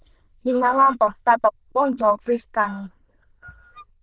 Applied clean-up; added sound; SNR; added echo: neural diffusion model UNIVERSE++.